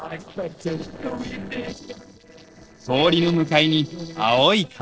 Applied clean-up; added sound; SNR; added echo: neural separator model SepFormer DNS4.